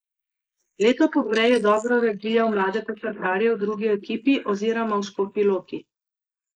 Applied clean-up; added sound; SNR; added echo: neural mask model Resemble Enhance denoiser.